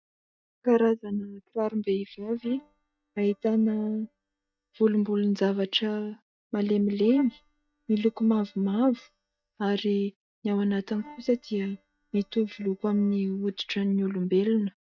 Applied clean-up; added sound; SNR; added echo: neural mask model DeepFilterNet 3.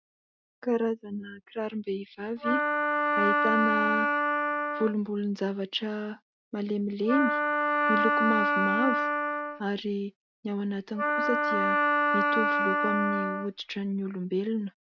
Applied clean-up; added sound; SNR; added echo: neural mask model RNNoise.